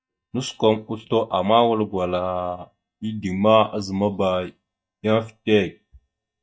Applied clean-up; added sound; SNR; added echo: neural mask model DeepFilterNet 3.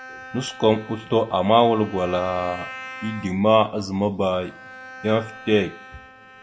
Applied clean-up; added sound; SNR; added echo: none; Bowed string instrument; 17 dB; reverberation time 0.6 s.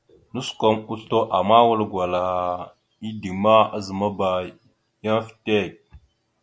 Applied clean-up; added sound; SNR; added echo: none; none; none; none.